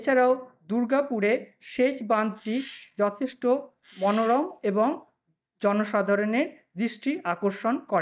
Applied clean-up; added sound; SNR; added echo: neural mask model DeepFilterNet 3.